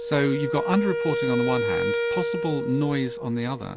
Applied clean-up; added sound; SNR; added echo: none; Wind instrument, woodwind instrument; 1 dB; none.